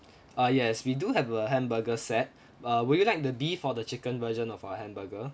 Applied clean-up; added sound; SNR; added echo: none; none; none; none.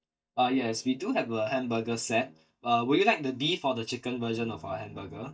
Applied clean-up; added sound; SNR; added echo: neural mask model DeepFilterNet 3.